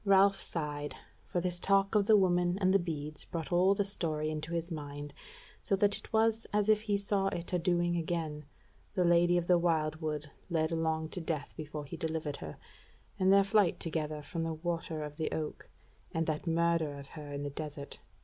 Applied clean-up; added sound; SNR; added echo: none; none; none; none.